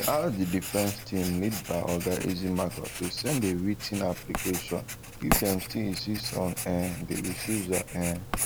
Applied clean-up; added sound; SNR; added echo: none; Writing; 5 dB; none.